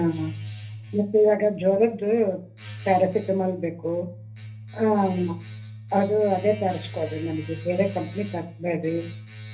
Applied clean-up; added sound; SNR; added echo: none; Domestic sounds, home sounds; 13 dB; reverberation time 0.3 s.